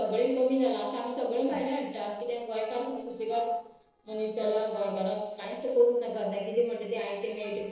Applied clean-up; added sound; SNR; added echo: neural separator model SepFormer DNS4.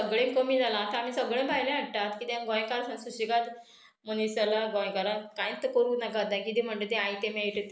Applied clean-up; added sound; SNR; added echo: none; none; none; none.